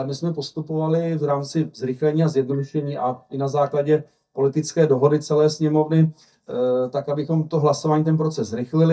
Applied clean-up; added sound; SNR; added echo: neural mask model DeepFilterNet 3.